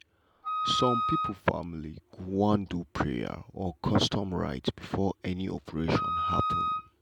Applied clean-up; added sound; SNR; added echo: none; Wind instrument, woodwind instrument; -1 dB; none.